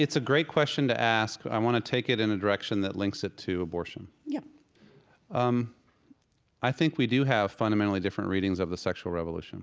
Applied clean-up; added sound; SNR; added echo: none; none; none; none.